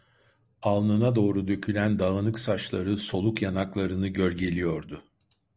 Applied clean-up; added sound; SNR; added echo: none; none; none; none.